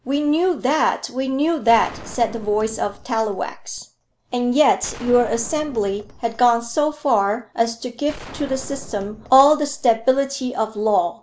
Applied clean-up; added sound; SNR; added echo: none; Gunshot, gunfire; 18 dB; none.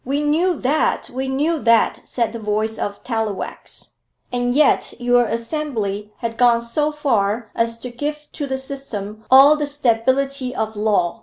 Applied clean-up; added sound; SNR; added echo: none; none; none; none.